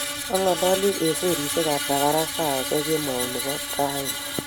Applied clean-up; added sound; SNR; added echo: none; Screech; 4 dB; none.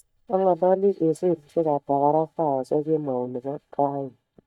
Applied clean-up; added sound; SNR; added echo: neural mask model DeepFilterNet 3.